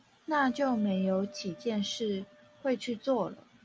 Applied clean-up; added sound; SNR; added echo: none; Wind instrument, woodwind instrument; 20 dB; none.